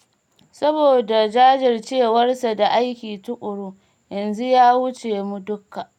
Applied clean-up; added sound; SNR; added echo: none; none; none; none.